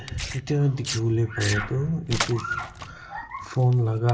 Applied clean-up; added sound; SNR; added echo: none; Tearing; 11 dB; reverberation time 1.4 s.